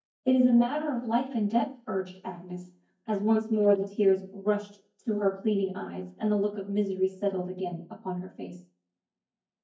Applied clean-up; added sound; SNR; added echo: neural mask model DeepFilterNet 3.